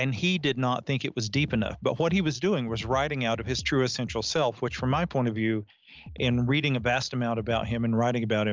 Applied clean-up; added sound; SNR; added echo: none; Drum kit; 17 dB; none.